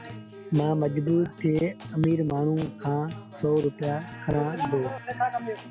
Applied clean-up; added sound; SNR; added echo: none; Guitar; 14 dB; none.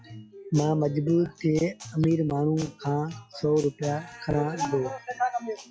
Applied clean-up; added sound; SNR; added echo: classical method log-MMSE.